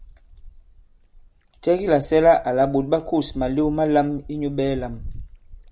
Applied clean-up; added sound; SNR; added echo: none; Wind; 16 dB; none.